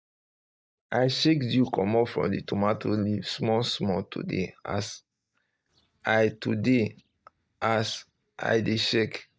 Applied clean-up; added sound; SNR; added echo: neural mask model DeepFilterNet 3.